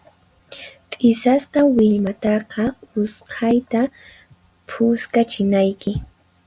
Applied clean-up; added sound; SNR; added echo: none; none; none; none.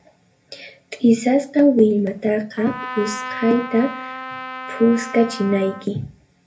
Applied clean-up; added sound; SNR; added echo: none; Trumpet; 12 dB; reverberation time 0.3 s.